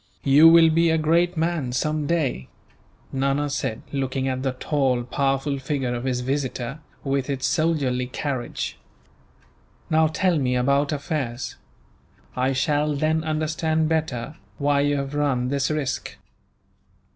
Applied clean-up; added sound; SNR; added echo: none; none; none; none.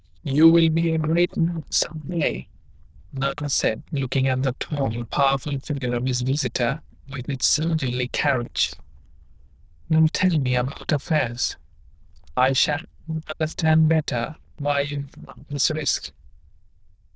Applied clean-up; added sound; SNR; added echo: neural diffusion model UNIVERSE++.